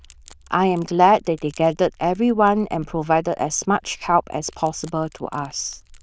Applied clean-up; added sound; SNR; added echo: neural diffusion model UNIVERSE++.